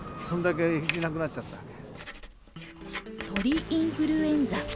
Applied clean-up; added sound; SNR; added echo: none; Writing; 12 dB; none.